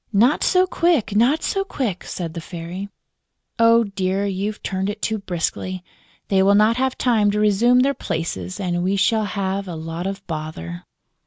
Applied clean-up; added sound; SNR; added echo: none; none; none; none.